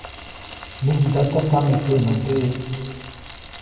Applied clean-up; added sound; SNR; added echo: none; Frying (food); 10 dB; reverberation time 1.8 s.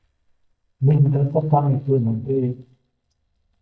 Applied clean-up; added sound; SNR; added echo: neural mask model DeepFilterNet 3.